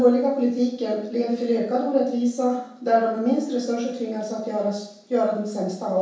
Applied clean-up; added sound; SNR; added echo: none; none; none; reverberation time 0.7 s.